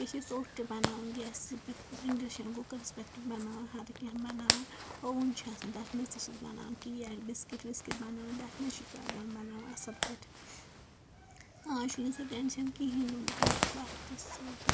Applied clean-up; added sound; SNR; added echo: none; Zipper (clothing); 1 dB; none.